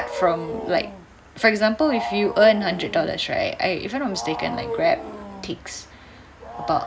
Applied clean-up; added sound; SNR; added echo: none; Wild animals; 10 dB; none.